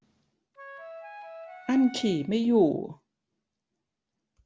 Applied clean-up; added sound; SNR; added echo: none; Wind instrument, woodwind instrument; 15 dB; none.